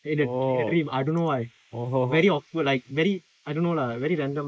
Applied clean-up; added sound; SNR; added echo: neural mask model Resemble Enhance denoiser.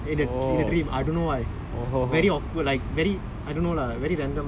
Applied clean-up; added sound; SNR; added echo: none; Bell; 13 dB; none.